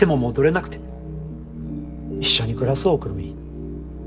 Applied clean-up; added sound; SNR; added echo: none; Musical instrument; 13 dB; reverberation time 0.2 s.